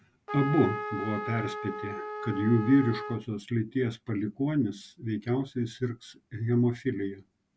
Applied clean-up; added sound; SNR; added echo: none; Trumpet; 7 dB; none.